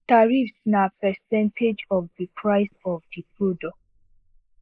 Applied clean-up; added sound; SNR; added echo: neural mask model Resemble Enhance denoiser.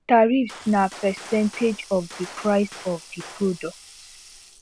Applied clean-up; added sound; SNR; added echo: none; Gunshot, gunfire + Sink (filling or washing); 18 dB; none.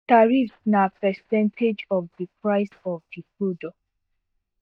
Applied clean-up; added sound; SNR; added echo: neural mask model DeepFilterNet 3.